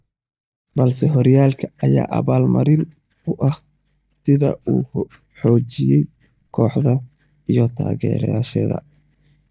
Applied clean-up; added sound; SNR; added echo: neural mask model DeepFilterNet 3.